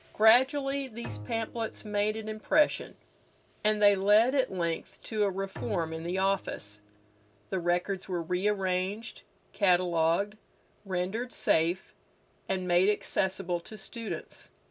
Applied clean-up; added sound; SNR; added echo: none; Bowed string instrument; 18 dB; none.